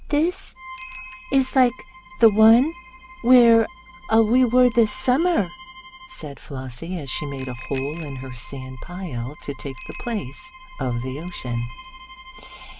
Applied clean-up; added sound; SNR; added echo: none; Bicycle bell + Bowed string instrument; 16 dB; none.